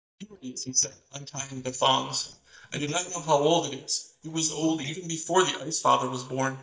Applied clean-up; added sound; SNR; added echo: neural mask model DeepFilterNet 3.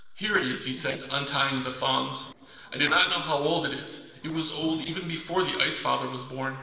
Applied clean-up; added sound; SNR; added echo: neural separator model SepFormer DNS4.